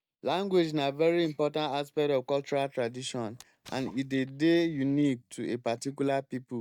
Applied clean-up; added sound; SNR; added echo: neural mask model DeepFilterNet 3.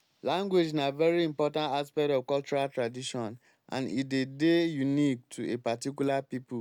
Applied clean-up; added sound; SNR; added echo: none; none; none; none.